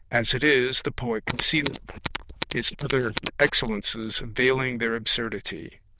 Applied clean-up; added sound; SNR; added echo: neural diffusion model UNIVERSE++.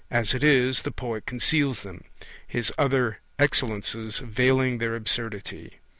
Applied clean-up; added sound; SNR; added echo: none; none; none; none.